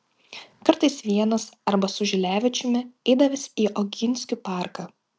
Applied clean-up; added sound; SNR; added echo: none; none; none; none.